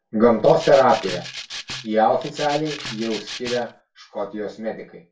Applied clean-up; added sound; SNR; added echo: none; Rattle (instrument); 13 dB; reverberation time 0.2 s.